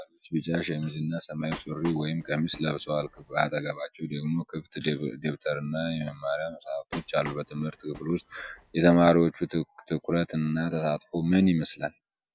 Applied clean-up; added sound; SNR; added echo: none; Train; 17 dB; none.